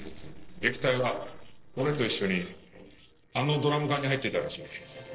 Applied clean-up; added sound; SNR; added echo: neural separator model SepFormer DNS4.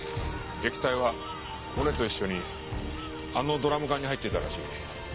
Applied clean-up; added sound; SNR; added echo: none; none; none; none.